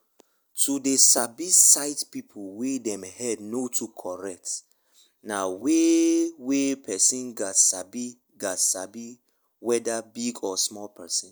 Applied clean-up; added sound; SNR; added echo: none; none; none; none.